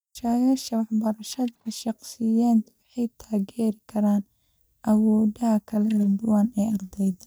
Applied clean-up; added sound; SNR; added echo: neural mask model DeepFilterNet 3.